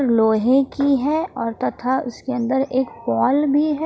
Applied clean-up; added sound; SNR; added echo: none; none; none; none.